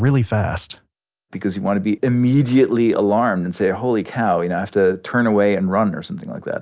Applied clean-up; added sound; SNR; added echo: none; none; none; none.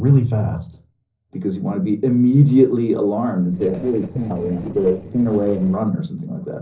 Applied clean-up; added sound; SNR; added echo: neural separator model SepFormer DNS4.